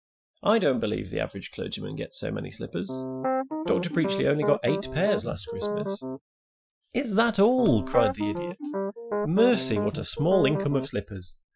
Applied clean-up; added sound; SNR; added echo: classical method Wiener filter.